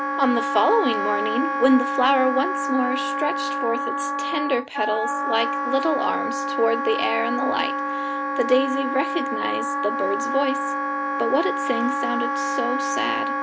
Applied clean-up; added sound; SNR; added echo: none; Wind instrument, woodwind instrument; 1 dB; none.